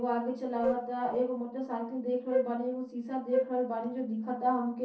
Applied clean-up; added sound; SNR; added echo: neural separator model SepFormer DNS4.